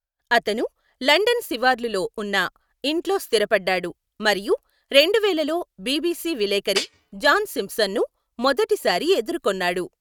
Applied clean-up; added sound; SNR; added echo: neural mask model RNNoise.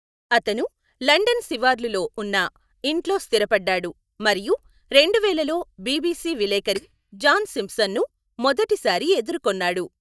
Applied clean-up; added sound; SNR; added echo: neural mask model DeepFilterNet 3.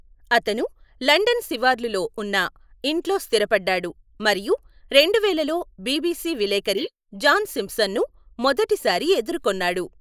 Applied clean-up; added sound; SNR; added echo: neural mask model Resemble Enhance denoiser.